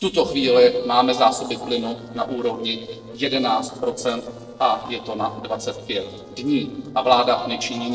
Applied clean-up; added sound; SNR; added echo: neural separator model SepFormer DNS4.